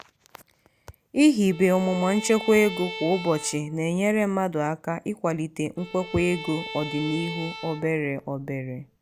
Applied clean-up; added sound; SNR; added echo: none; Bowed string instrument; 13 dB; none.